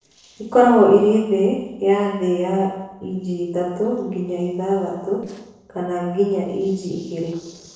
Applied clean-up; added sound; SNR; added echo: neural separator model SepFormer DNS4.